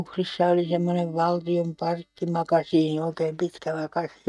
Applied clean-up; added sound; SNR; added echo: neural mask model DeepFilterNet 3.